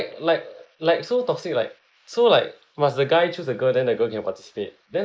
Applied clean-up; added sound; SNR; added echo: neural mask model Resemble Enhance denoiser.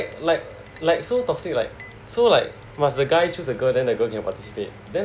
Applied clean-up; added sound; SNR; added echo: none; Chink, clink; 18 dB; none.